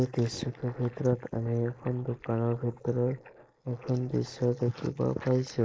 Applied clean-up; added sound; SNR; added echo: neural mask model Resemble Enhance denoiser.